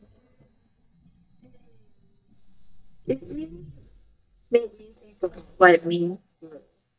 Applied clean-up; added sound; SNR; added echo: neural mask model DeepFilterNet 3.